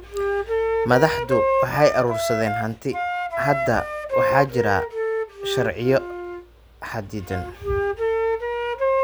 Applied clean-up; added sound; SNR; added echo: none; Wind instrument, woodwind instrument; 0 dB; none.